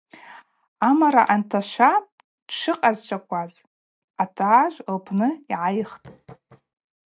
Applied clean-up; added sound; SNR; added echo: neural mask model RNNoise.